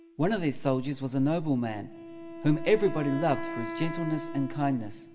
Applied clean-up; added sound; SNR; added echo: none; Wind instrument, woodwind instrument; 12 dB; reverberation time 1.2 s.